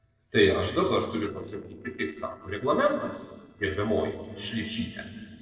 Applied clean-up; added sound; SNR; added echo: neural separator model SepFormer DNS4.